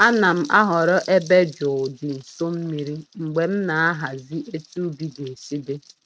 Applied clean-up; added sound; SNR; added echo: neural mask model RNNoise.